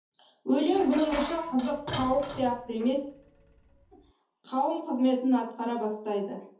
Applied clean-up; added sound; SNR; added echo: none; Dishes, pots, and pans; 12 dB; reverberation time 0.5 s.